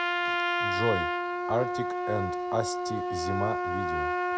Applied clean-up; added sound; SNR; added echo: none; Trumpet; -4 dB; none.